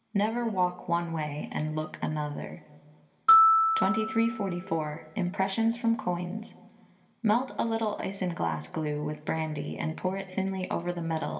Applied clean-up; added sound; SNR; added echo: none; Glockenspiel; -3 dB; reverberation time 1.3 s.